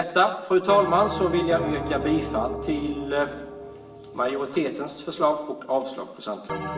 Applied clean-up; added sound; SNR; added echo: none; Bell; 10 dB; reverberation time 1.0 s.